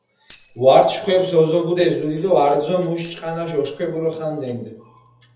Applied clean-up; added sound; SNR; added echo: none; Tambourine; 14 dB; reverberation time 0.7 s.